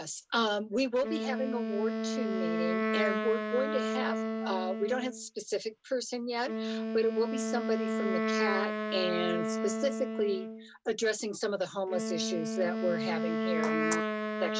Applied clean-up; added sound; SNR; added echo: none; Wind instrument, woodwind instrument; 0 dB; none.